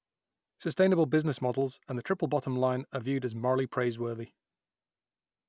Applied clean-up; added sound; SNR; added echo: none; none; none; none.